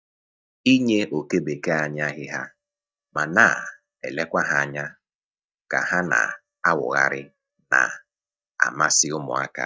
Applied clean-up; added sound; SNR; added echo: neural mask model DeepFilterNet 3.